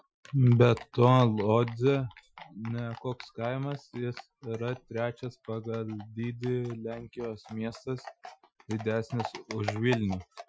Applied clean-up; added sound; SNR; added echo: classical method Wiener filter.